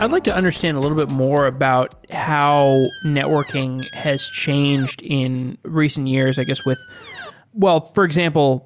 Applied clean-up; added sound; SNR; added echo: none; Squeak; 17 dB; none.